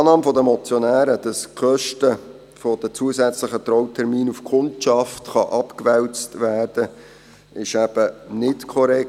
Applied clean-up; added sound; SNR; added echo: none; none; none; none.